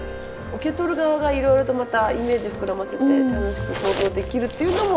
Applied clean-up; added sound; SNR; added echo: none; Zipper (clothing); 14 dB; none.